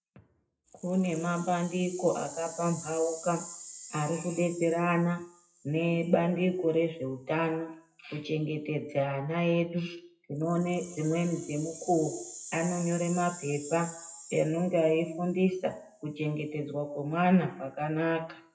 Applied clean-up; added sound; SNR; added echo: classical method WPE with log-MMSE.